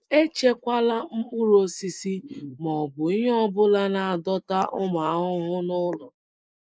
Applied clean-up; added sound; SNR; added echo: neural mask model Resemble Enhance denoiser.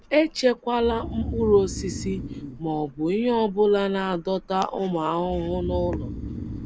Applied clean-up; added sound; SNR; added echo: none; Breathing; 10 dB; none.